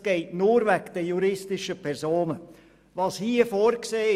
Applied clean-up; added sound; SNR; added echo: none; none; none; none.